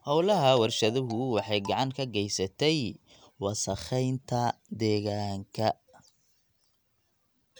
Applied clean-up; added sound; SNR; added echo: none; Marimba, xylophone; 15 dB; none.